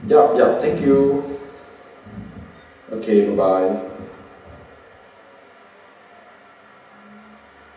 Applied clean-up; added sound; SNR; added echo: none; none; none; reverberation time 0.8 s.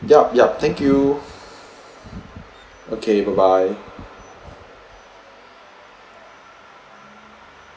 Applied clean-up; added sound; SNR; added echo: none; none; none; none.